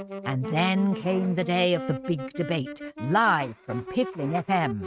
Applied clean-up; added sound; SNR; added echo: neural mask model RNNoise.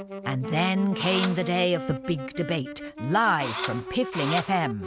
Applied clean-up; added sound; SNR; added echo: none; Engine / Drill + Wind instrument, woodwind instrument; 8 dB; none.